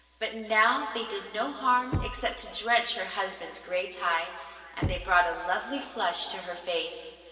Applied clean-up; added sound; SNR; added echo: none; Knock; 9 dB; reverberation time 2.7 s.